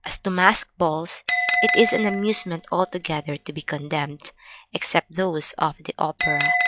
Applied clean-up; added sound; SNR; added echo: classical method log-MMSE.